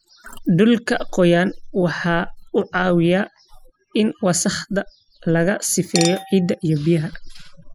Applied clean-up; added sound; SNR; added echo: classical method spectral subtraction.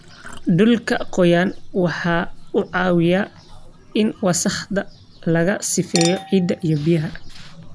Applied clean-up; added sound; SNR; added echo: none; Chink, clink; 14 dB; none.